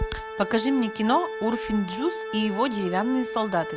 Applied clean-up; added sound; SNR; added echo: none; Organ; 8 dB; none.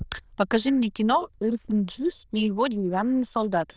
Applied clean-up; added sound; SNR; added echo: neural diffusion model UNIVERSE++.